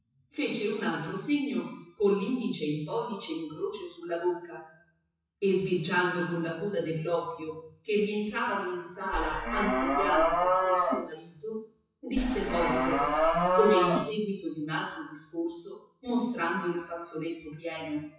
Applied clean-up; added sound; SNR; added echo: classical method WPE with log-MMSE.